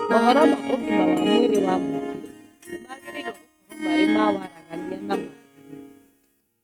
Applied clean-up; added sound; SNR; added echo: neural mask model RNNoise.